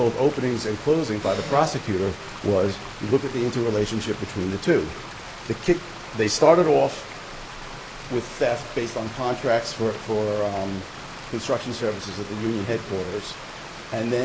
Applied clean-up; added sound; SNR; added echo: none; Stream; 13 dB; none.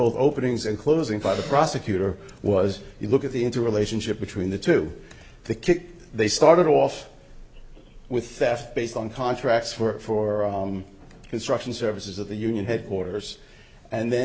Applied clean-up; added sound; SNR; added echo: none; none; none; none.